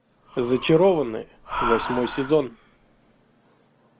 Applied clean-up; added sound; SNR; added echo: none; Breathing; 9 dB; none.